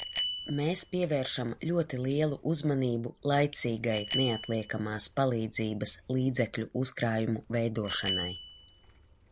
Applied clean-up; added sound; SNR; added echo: none; Bicycle bell; 6 dB; none.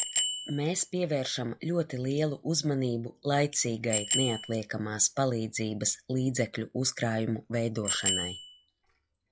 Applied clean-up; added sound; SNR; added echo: classical method log-MMSE.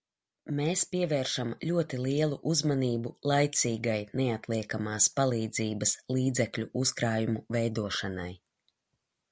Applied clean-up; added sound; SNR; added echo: none; none; none; none.